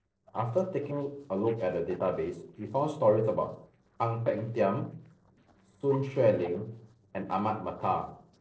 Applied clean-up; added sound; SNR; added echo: neural separator model SepFormer DNS4.